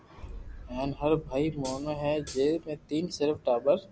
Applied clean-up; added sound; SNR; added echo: none; Hi-hat + Boom; 15 dB; none.